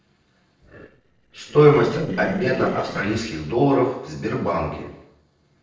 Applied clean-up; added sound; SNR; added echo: neural separator model SepFormer DNS4.